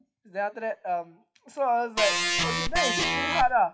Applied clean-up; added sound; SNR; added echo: classical method WPE with log-MMSE.